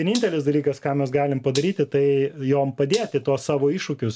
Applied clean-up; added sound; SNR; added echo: none; Gunshot, gunfire; 18 dB; none.